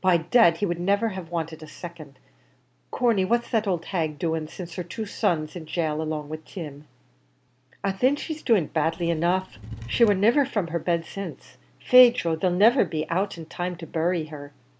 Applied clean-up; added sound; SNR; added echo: none; Wood / Tools; 15 dB; none.